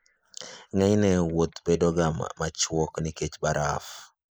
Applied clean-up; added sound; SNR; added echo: neural mask model Resemble Enhance denoiser.